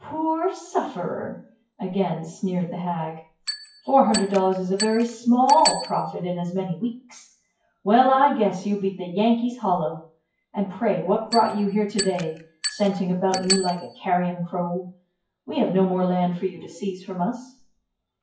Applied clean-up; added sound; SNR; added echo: classical method WPE with log-MMSE.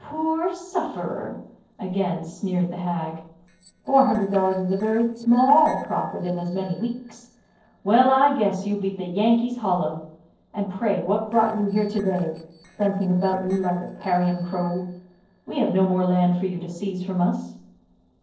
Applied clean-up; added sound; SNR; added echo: neural separator model SepFormer DNS4.